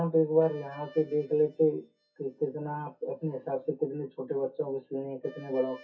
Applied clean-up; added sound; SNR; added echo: classical method WPE with log-MMSE.